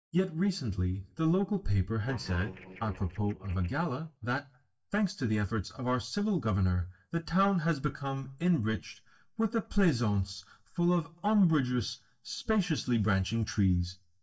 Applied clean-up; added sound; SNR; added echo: neural mask model DeepFilterNet 3.